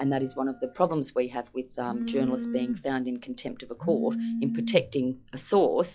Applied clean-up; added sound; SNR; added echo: classical method log-MMSE.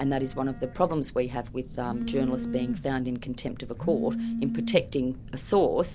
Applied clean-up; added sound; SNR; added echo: none; Telephone; 6 dB; none.